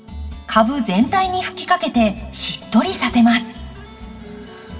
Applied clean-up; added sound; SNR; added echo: none; none; none; reverberation time 2.3 s.